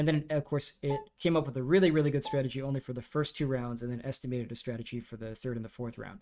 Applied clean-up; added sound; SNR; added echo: neural mask model RNNoise.